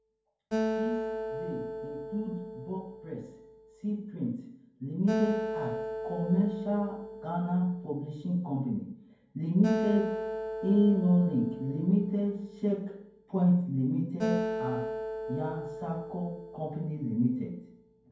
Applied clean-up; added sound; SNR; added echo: none; Acoustic guitar; 6 dB; reverberation time 0.9 s.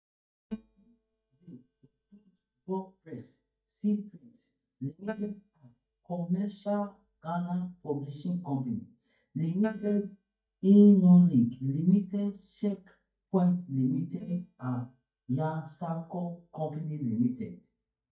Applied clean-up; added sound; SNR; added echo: neural mask model DeepFilterNet 3.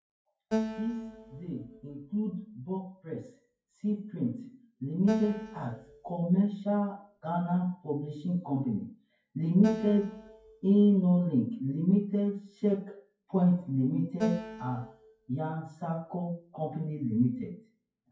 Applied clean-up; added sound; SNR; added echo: classical method WPE with log-MMSE.